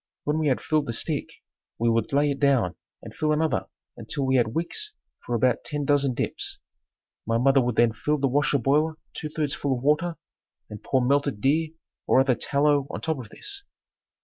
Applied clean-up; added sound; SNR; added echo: none; none; none; none.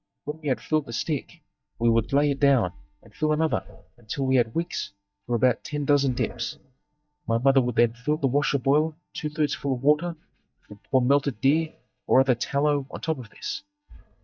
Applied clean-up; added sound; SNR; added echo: neural mask model DeepFilterNet 3.